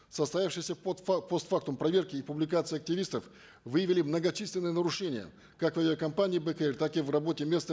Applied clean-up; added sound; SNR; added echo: none; none; none; none.